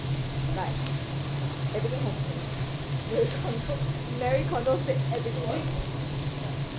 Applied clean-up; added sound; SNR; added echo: none; Frying (food); -4 dB; none.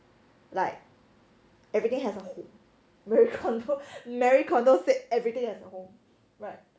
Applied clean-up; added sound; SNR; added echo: none; none; none; none.